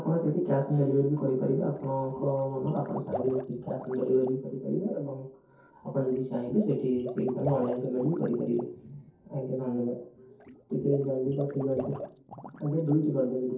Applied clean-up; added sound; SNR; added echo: neural separator model SepFormer DNS4.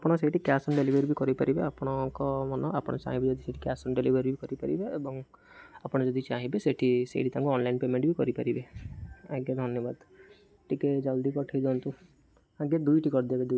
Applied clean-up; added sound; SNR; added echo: none; none; none; none.